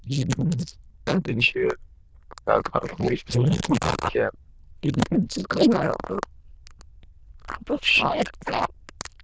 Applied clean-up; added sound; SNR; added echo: neural diffusion model UNIVERSE++.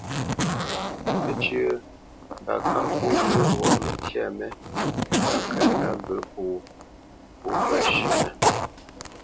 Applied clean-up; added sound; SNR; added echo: none; Zipper (clothing); -5 dB; none.